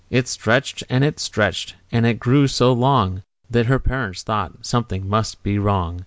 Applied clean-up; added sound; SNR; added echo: none; none; none; none.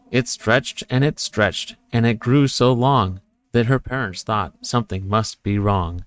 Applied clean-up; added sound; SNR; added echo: neural mask model RNNoise.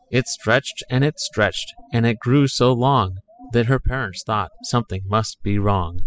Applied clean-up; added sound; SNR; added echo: classical method spectral subtraction.